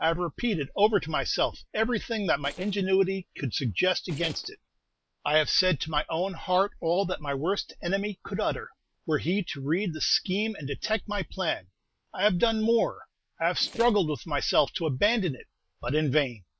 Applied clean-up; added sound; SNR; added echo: neural separator model SepFormer DNS4.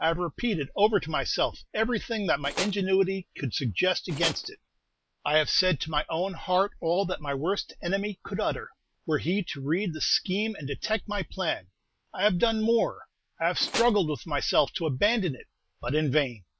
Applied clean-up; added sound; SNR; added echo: none; Tools; 7 dB; none.